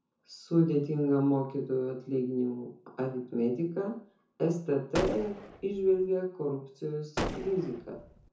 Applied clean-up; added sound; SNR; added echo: none; Gunshot, gunfire; 7 dB; reverberation time 0.6 s.